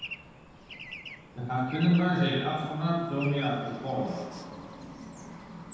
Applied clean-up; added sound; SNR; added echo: none; Traffic noise, roadway noise / Bird; 14 dB; reverberation time 1.2 s.